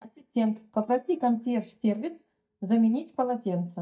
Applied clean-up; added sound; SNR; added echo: neural mask model DeepFilterNet 3.